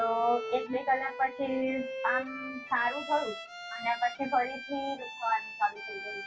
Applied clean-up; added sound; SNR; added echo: none; Bowed string instrument; 9 dB; reverberation time 0.2 s.